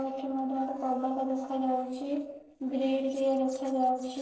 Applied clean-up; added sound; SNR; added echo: neural separator model SepFormer DNS4.